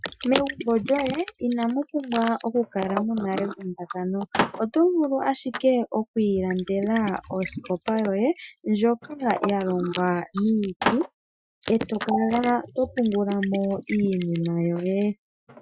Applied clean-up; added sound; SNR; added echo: classical method Wiener filter.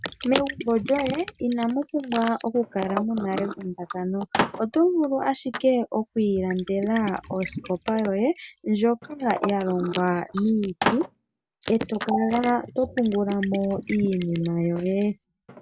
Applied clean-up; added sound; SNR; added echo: none; Liquid; 11 dB; none.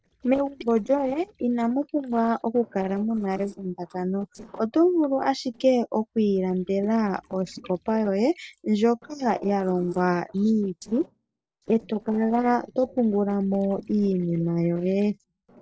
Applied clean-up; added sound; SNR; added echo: neural separator model SepFormer DNS4.